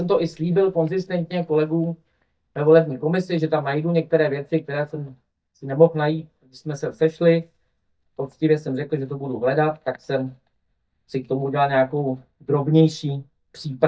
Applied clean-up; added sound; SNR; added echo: neural mask model DeepFilterNet 3.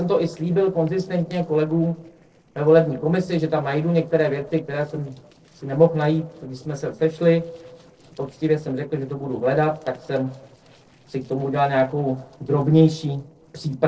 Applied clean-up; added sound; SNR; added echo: neural separator model SepFormer DNS4.